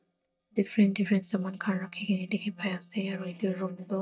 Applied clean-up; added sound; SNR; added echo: neural mask model DeepFilterNet 3.